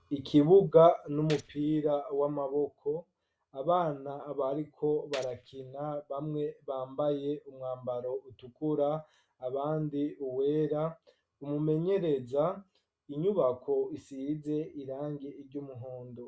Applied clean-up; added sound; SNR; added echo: none; Gunshot, gunfire; 20 dB; none.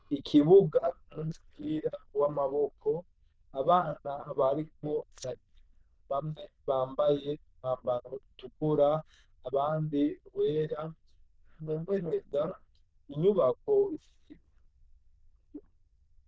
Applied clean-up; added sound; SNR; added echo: neural diffusion model UNIVERSE++.